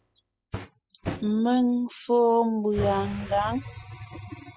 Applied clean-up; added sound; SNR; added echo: classical method spectral subtraction.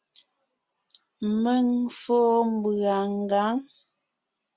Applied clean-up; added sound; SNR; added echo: none; none; none; none.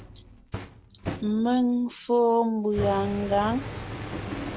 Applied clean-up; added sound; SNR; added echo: none; Fire; 10 dB; none.